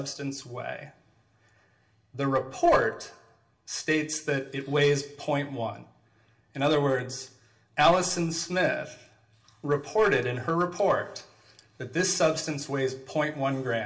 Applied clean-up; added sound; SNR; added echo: none; none; none; reverberation time 0.2 s.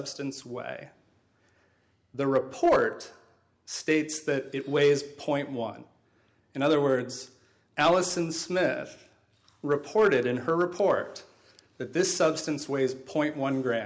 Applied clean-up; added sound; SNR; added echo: none; none; none; none.